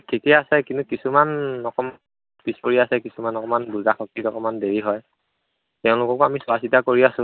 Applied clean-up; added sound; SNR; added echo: none; none; none; none.